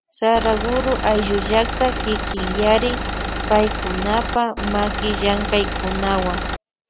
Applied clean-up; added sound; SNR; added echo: none; Engine; 3 dB; none.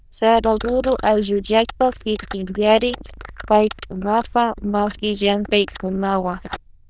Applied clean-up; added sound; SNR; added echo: neural diffusion model UNIVERSE++.